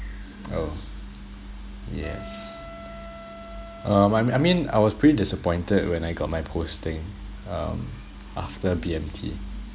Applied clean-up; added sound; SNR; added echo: none; Wind instrument, woodwind instrument; 17 dB; none.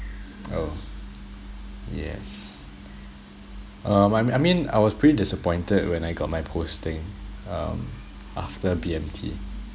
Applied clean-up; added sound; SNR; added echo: none; none; none; none.